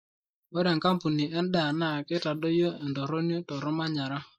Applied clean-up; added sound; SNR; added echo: neural mask model Resemble Enhance denoiser.